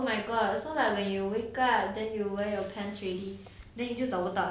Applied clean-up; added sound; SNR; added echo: none; none; none; none.